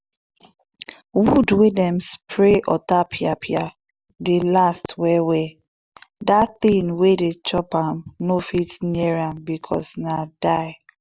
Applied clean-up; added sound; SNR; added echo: none; none; none; none.